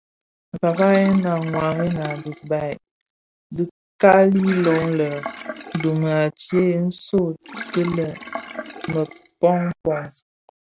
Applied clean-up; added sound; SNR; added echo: none; Sink (filling or washing); 14 dB; none.